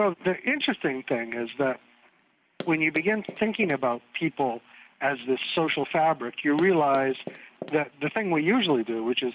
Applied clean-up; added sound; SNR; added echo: none; Run; 14 dB; none.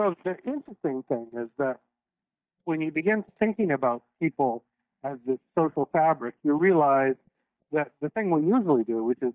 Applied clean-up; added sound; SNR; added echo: neural mask model DeepFilterNet 3.